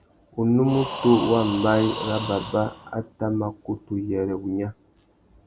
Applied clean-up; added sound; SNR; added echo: none; Breathing; 11 dB; none.